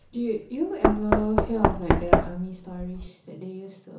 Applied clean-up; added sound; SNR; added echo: none; Knock; -5 dB; reverberation time 0.7 s.